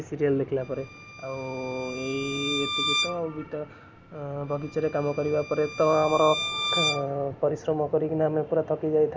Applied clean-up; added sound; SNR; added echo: none; Bowed string instrument; 6 dB; none.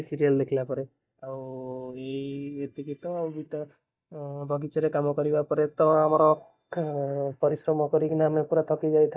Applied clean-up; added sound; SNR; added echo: neural mask model DeepFilterNet 3.